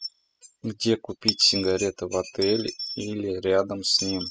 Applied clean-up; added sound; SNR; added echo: classical method spectral subtraction.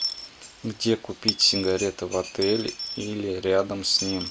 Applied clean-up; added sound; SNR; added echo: none; Coin (dropping) / Dishes, pots, and pans; 9 dB; none.